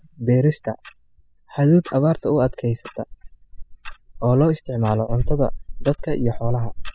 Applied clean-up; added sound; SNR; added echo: classical method spectral subtraction.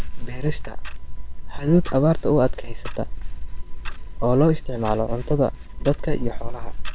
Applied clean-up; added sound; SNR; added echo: neural separator model SepFormer WHAM!.